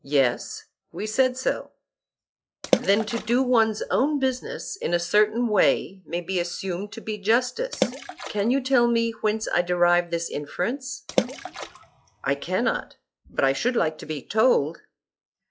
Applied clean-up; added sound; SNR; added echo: classical method log-MMSE.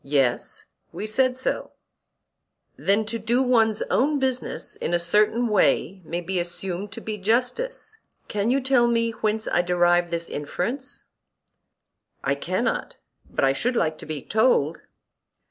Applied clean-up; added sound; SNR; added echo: none; none; none; none.